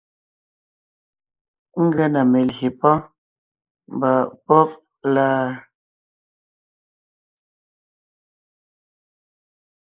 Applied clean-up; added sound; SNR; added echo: neural mask model Resemble Enhance denoiser.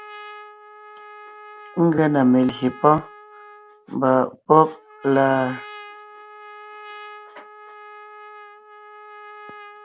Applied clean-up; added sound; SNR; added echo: none; Trumpet; 18 dB; none.